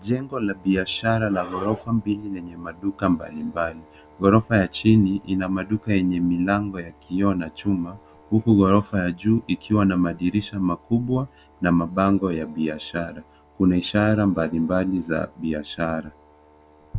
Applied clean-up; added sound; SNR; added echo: none; none; none; none.